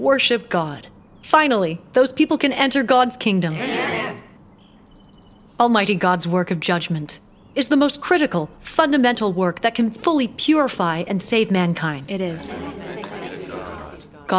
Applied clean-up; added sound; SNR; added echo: none; none; none; none.